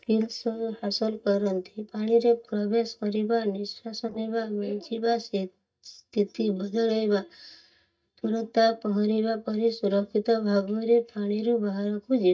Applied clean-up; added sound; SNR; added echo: neural mask model DeepFilterNet 3.